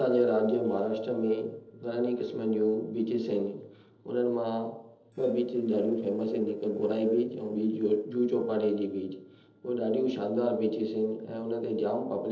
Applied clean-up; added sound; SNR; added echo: neural separator model SepFormer DNS4.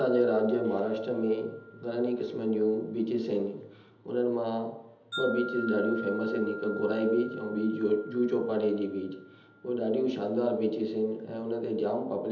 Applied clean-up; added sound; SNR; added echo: none; Wind chime; 16 dB; reverberation time 1.2 s.